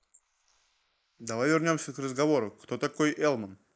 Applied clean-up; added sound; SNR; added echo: neural mask model Resemble Enhance denoiser.